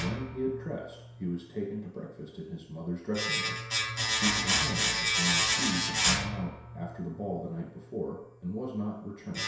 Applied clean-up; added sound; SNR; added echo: none; Domestic sounds, home sounds; -4 dB; reverberation time 0.7 s.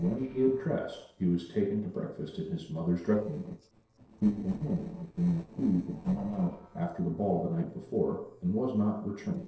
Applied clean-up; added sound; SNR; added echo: neural separator model SepFormer DNS4.